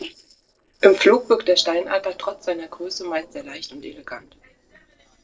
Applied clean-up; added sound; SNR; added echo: neural separator model SepFormer DNS4.